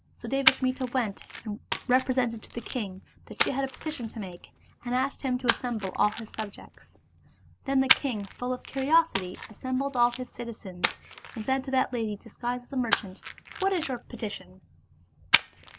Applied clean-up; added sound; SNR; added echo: none; Splash, splatter; 5 dB; none.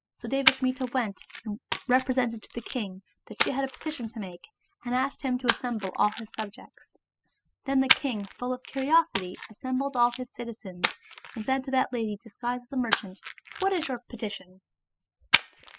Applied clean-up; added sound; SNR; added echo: classical method spectral subtraction.